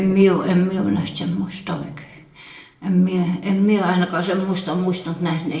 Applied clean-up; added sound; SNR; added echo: neural separator model SepFormer DNS4.